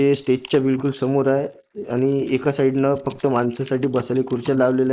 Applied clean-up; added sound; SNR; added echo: neural mask model Resemble Enhance denoiser.